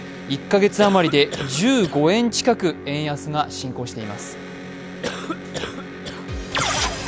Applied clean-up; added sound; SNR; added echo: none; Electric guitar + Cough; 10 dB; none.